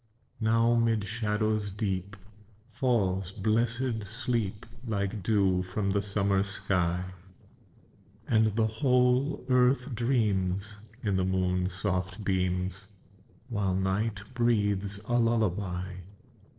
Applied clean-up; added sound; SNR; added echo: neural separator model SepFormer DNS4.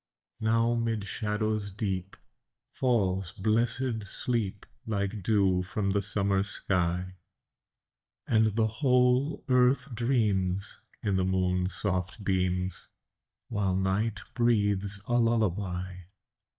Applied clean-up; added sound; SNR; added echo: neural mask model DeepFilterNet 3.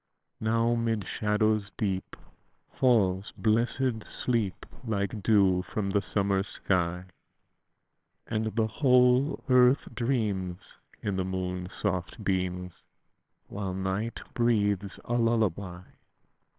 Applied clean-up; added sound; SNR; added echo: neural separator model SepFormer WHAMR!.